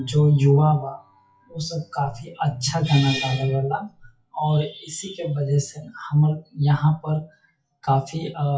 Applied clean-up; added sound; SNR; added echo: classical method WPE with log-MMSE.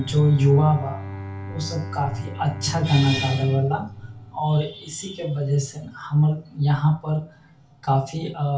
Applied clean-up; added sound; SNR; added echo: none; Bowed string instrument; 14 dB; reverberation time 0.2 s.